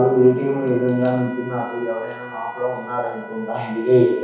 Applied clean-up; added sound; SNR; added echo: none; Trumpet; 18 dB; reverberation time 1.0 s.